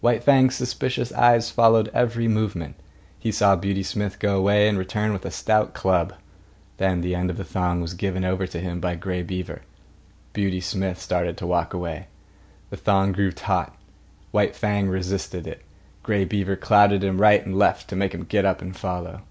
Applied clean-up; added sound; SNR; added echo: none; none; none; none.